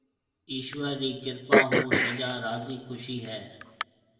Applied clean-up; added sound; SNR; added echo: none; Cough; -5 dB; reverberation time 1.2 s.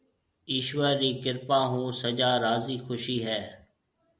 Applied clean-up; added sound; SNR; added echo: none; none; none; none.